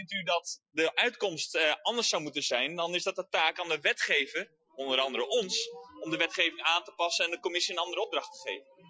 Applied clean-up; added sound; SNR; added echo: classical method Wiener filter.